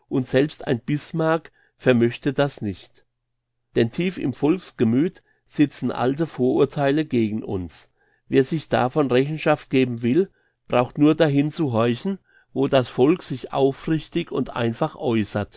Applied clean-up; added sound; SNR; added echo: none; none; none; none.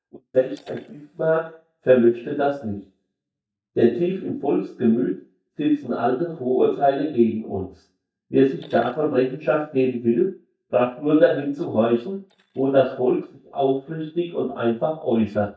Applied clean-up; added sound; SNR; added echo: neural mask model DeepFilterNet 3.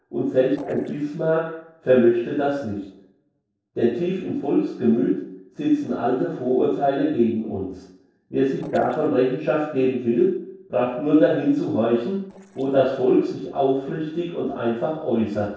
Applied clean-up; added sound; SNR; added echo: neural separator model SepFormer DNS4.